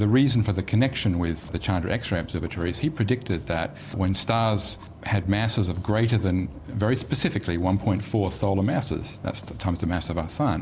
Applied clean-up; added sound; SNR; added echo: none; Bass guitar; 19 dB; none.